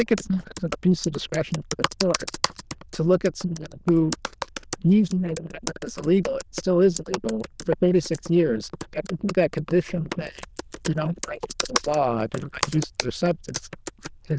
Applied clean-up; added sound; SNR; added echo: neural diffusion model UNIVERSE++.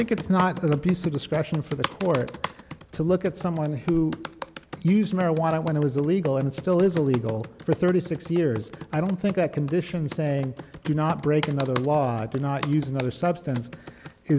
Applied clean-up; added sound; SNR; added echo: none; Computer keyboard; 12 dB; none.